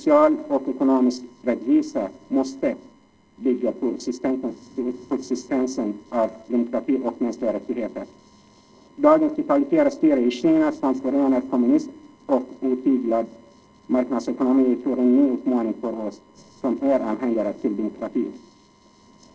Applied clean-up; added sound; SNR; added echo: neural separator model SepFormer DNS4.